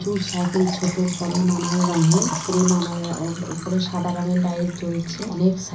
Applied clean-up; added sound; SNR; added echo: none; Water / Liquid; 10 dB; reverberation time 0.5 s.